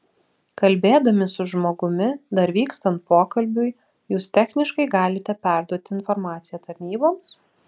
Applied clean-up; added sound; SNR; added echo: none; none; none; none.